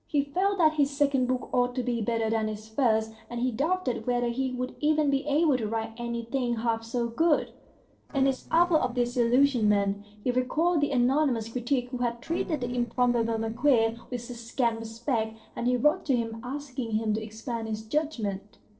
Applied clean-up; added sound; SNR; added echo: neural separator model SepFormer DNS4.